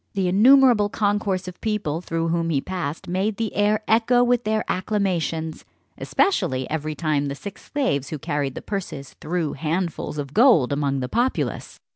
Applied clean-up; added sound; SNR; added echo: none; none; none; none.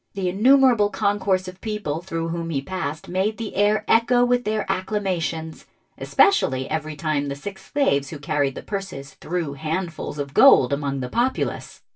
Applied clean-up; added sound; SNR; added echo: none; none; none; reverberation time 0.1 s.